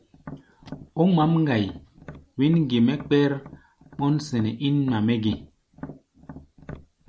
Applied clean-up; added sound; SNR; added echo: none; Tap; 19 dB; none.